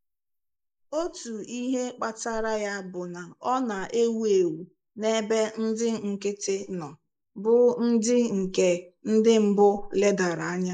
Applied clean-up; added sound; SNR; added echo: neural mask model Resemble Enhance denoiser.